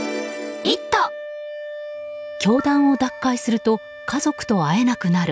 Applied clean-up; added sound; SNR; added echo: none; Wind instrument, woodwind instrument; 13 dB; none.